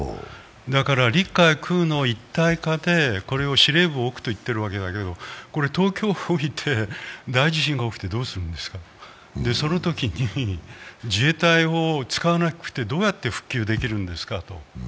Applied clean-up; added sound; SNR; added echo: none; none; none; none.